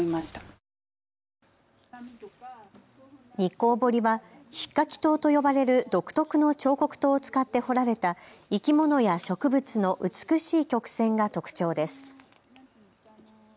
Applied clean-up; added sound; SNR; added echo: none; none; none; none.